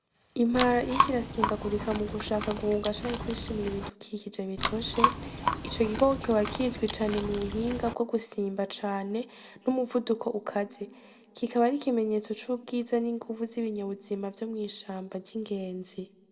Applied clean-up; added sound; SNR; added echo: none; Chewing, mastication; 0 dB; reverberation time 1.8 s.